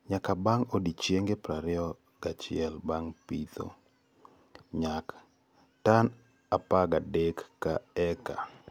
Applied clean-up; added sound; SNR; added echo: none; none; none; none.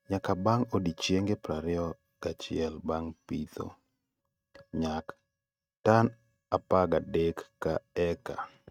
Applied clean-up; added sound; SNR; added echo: neural mask model RNNoise.